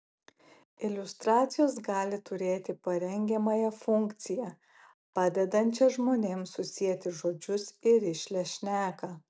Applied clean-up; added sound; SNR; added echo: none; none; none; none.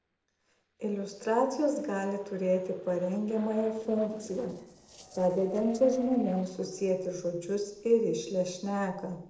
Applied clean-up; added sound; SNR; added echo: neural separator model SepFormer DNS4.